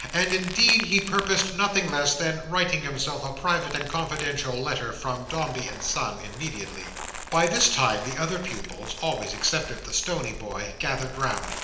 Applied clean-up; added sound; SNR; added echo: none; Crumpling, crinkling; 11 dB; reverberation time 0.8 s.